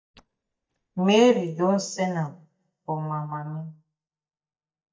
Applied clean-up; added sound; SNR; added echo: neural mask model DeepFilterNet 3.